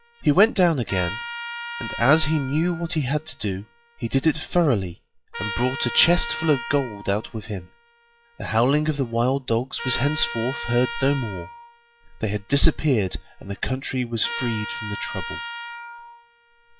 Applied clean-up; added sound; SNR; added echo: classical method log-MMSE.